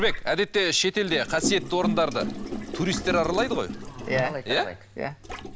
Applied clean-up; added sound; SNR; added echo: none; Gurgling; 6 dB; none.